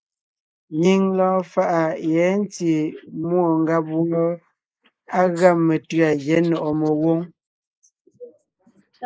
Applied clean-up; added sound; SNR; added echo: neural mask model Resemble Enhance denoiser.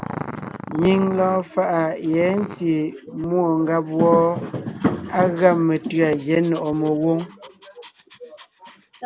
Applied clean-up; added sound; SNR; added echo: none; Growling; 17 dB; none.